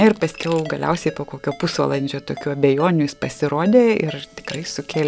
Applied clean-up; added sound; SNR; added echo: none; Ringtone + Glass; 19 dB; none.